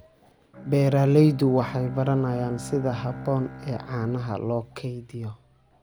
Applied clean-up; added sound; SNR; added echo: none; Bowed string instrument; 15 dB; none.